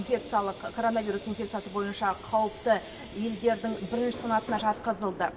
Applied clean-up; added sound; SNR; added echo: none; Water tap, faucet; 14 dB; none.